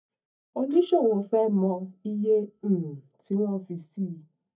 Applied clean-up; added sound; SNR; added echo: neural mask model DeepFilterNet 3.